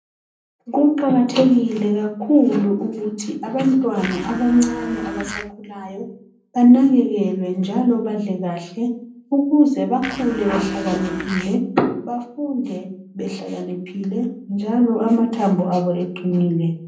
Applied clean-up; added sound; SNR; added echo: none; Domestic sounds, home sounds; 10 dB; reverberation time 0.6 s.